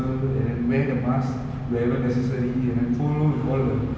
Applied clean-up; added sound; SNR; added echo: none; none; none; none.